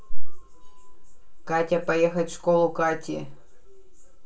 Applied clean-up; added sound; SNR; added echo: none; none; none; reverberation time 0.2 s.